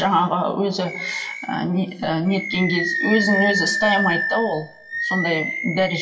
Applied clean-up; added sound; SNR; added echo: classical method WPE with log-MMSE.